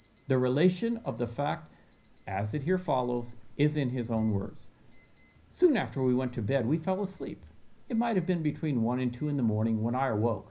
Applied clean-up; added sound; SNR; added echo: none; Alarm; 14 dB; reverberation time 0.5 s.